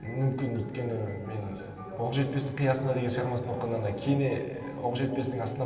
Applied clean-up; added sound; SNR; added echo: none; none; none; reverberation time 2.7 s.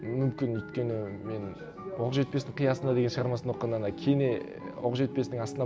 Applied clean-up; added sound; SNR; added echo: none; none; none; none.